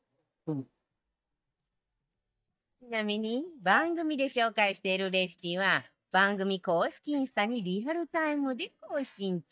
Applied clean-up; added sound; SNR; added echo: neural mask model DeepFilterNet 3.